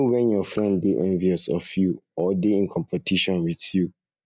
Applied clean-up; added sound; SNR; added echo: neural mask model DeepFilterNet 3.